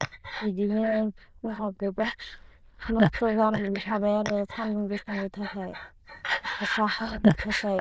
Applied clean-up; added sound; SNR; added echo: neural diffusion model UNIVERSE++.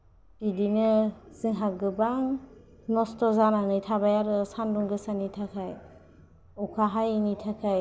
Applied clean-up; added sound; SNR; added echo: none; none; none; none.